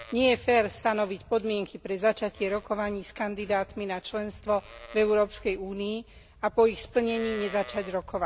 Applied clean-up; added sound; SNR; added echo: none; Livestock, farm animals, working animals; 19 dB; none.